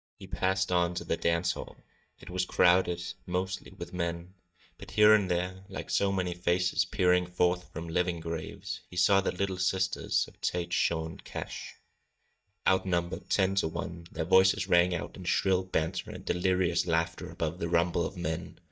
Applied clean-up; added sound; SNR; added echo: neural mask model DeepFilterNet 3.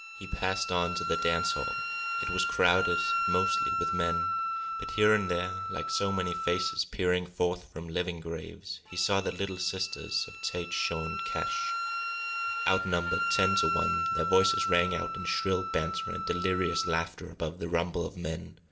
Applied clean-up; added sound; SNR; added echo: none; Wind instrument, woodwind instrument; 2 dB; reverberation time 0.4 s.